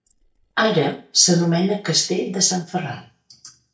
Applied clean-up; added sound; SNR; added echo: neural mask model DeepFilterNet 3.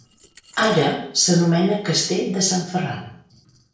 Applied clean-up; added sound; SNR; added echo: neural separator model SepFormer DNS4.